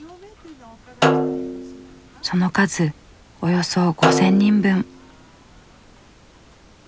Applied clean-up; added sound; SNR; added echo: none; Snare drum; 2 dB; none.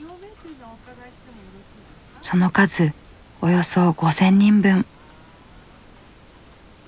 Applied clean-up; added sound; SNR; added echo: none; none; none; none.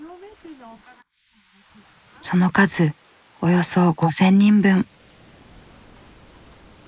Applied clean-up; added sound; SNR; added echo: neural mask model Resemble Enhance denoiser.